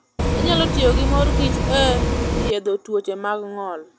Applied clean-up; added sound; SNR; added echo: none; Bus; -4 dB; none.